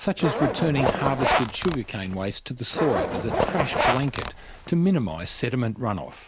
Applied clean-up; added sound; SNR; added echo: none; Zipper (clothing); 0 dB; none.